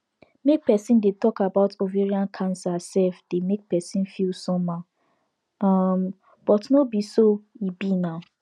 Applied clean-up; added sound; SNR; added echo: none; none; none; none.